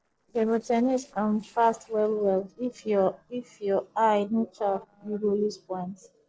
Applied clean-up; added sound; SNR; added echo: neural separator model SepFormer DNS4.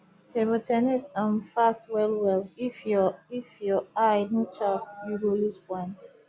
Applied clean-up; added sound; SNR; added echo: none; none; none; none.